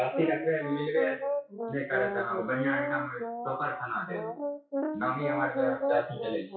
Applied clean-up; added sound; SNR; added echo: classical method WPE with log-MMSE.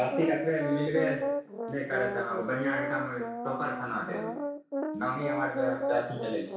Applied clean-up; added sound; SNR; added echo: none; Brass instrument; 2 dB; reverberation time 0.6 s.